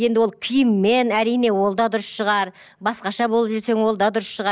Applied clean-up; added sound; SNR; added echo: none; none; none; none.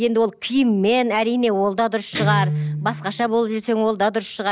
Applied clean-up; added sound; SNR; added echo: none; Guitar; 9 dB; none.